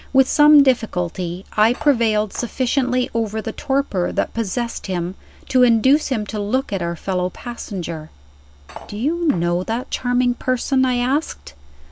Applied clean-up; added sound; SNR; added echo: none; Cutlery, silverware; 20 dB; none.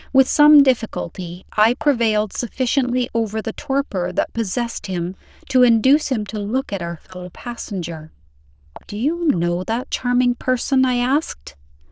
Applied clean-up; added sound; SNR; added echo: neural diffusion model UNIVERSE++.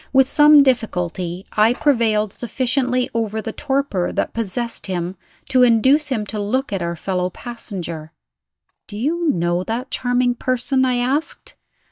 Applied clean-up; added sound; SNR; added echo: neural mask model DeepFilterNet 3.